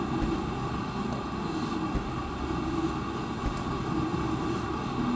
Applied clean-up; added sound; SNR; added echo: none; Fireworks; 11 dB; reverberation time 0.2 s.